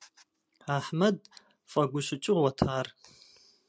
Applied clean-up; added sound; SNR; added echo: none; none; none; none.